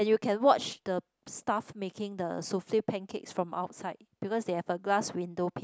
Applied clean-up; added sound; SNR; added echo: none; none; none; none.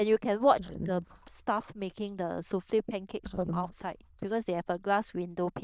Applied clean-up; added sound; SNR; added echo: neural diffusion model UNIVERSE++.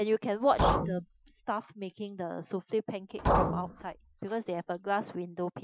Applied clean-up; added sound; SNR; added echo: classical method Wiener filter.